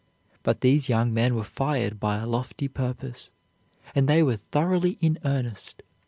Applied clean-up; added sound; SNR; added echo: none; none; none; none.